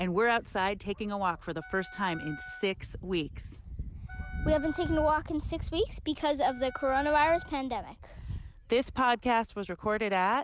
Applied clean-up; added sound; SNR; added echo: none; Wind instrument, woodwind instrument; 17 dB; none.